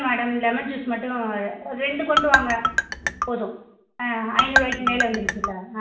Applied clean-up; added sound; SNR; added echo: none; Marimba, xylophone; -3 dB; reverberation time 0.7 s.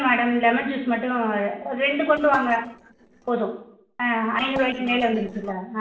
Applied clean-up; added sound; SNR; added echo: neural separator model SepFormer DNS4.